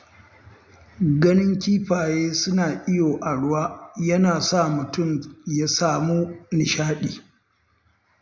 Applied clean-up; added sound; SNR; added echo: none; none; none; none.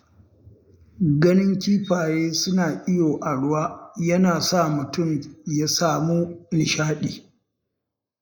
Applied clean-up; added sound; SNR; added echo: neural mask model Resemble Enhance denoiser.